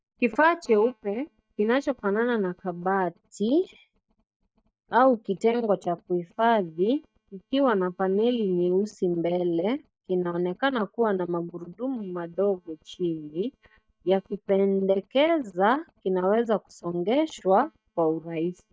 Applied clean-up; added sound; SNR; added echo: neural mask model DeepFilterNet 3.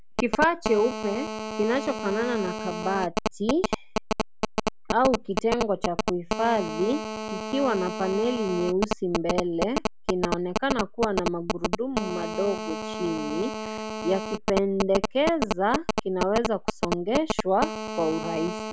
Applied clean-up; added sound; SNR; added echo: none; Telephone; 3 dB; none.